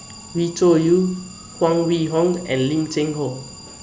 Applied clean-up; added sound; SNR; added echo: none; Alarm; 20 dB; none.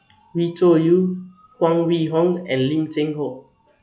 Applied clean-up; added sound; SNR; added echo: classical method log-MMSE.